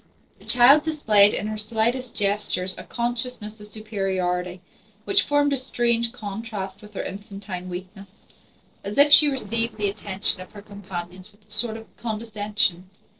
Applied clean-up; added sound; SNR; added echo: neural separator model SepFormer DNS4.